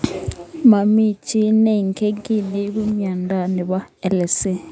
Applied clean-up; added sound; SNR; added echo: none; none; none; none.